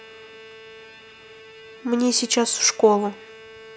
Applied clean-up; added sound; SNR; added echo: none; Bowed string instrument; 20 dB; none.